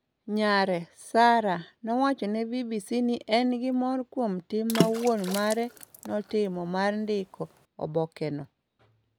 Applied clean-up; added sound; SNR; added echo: none; Water / Splash, splatter; 7 dB; none.